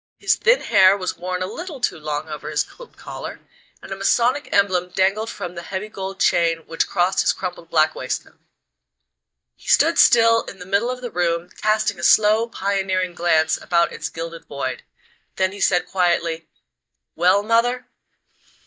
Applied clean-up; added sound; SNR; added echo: neural mask model DeepFilterNet 3.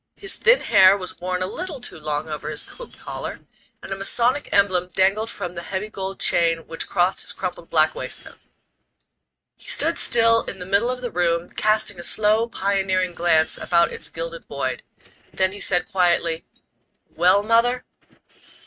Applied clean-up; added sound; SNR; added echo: neural mask model RNNoise.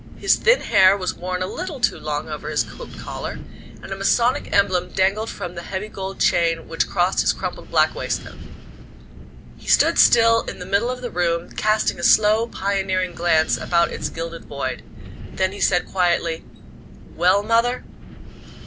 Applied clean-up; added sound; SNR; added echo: none; Wind; 13 dB; none.